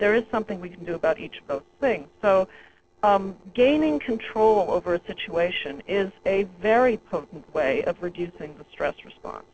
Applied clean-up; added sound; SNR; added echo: neural separator model SepFormer DNS4.